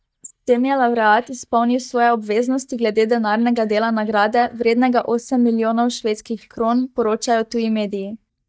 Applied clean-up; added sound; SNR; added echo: neural mask model DeepFilterNet 3.